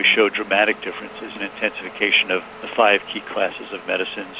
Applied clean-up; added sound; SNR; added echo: none; Domestic sounds, home sounds; 17 dB; none.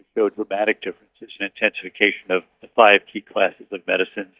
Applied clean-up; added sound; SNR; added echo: neural mask model DeepFilterNet 3.